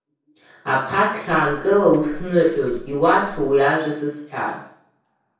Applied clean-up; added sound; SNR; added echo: none; Walk, footsteps; 17 dB; reverberation time 0.6 s.